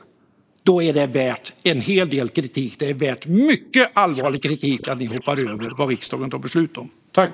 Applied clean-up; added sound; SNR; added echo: neural mask model Resemble Enhance denoiser.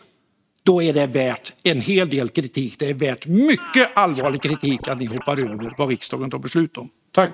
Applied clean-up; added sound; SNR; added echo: neural mask model RNNoise.